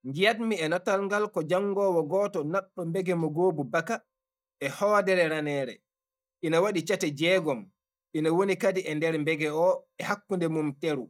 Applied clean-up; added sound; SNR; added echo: neural mask model DeepFilterNet 3.